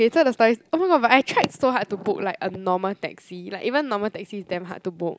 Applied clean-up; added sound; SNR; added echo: none; none; none; none.